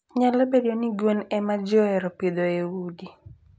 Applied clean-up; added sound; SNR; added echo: none; none; none; none.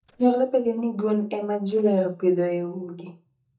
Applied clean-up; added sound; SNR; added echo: neural mask model DeepFilterNet 3.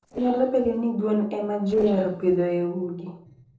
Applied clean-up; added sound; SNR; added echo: neural separator model SepFormer DNS4.